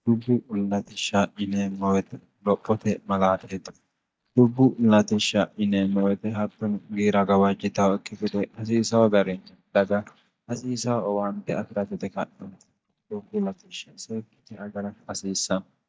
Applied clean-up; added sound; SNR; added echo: neural mask model DeepFilterNet 3.